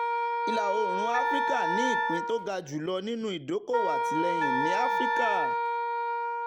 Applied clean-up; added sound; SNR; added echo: none; Wind instrument, woodwind instrument + Wind instrument, woodwind instrument; -4 dB; none.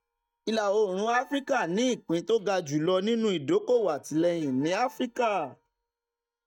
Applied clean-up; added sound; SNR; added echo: neural mask model DeepFilterNet 3.